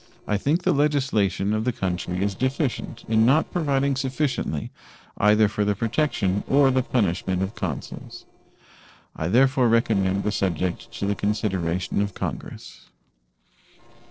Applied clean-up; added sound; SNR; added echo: neural separator model SepFormer DNS4.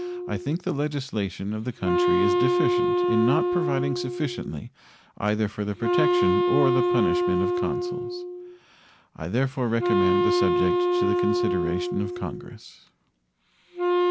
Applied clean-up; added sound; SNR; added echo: none; Wind instrument, woodwind instrument; -3 dB; none.